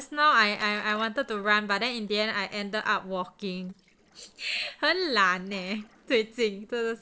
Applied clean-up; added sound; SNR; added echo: neural separator model SepFormer DNS4.